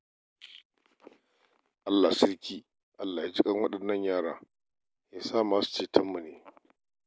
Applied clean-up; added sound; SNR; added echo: none; none; none; none.